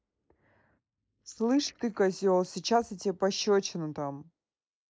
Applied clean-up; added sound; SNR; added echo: neural mask model Resemble Enhance denoiser.